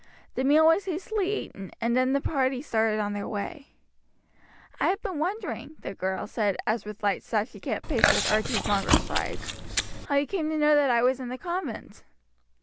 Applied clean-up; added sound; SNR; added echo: none; Chewing, mastication; -1 dB; none.